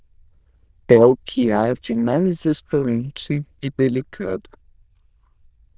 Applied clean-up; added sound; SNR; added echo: neural diffusion model UNIVERSE++.